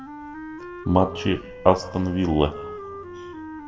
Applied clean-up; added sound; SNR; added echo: none; Wind instrument, woodwind instrument; 13 dB; reverberation time 1.2 s.